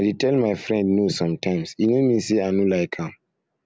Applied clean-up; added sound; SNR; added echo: none; none; none; none.